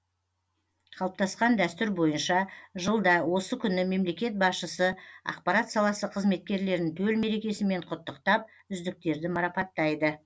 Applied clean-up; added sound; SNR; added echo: none; none; none; none.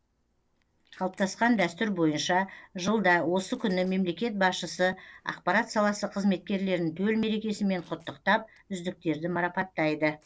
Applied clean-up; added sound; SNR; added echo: neural separator model SepFormer DNS4.